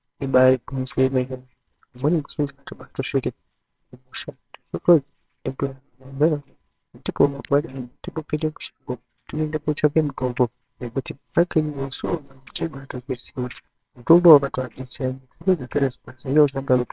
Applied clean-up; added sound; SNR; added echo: neural separator model SepFormer WHAMR!.